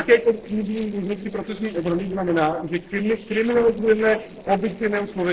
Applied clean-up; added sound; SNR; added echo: neural separator model SepFormer DNS4.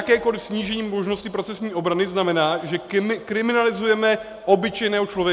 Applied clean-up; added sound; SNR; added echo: none; none; none; none.